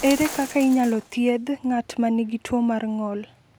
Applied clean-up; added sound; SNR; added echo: none; Shatter; 18 dB; none.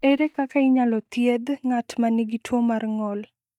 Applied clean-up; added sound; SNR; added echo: neural mask model DeepFilterNet 3.